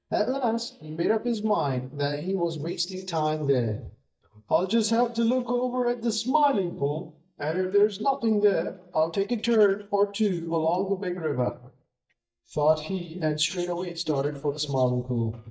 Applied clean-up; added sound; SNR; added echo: neural mask model DeepFilterNet 3.